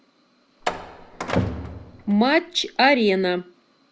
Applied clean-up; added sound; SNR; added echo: none; Slam; 8 dB; none.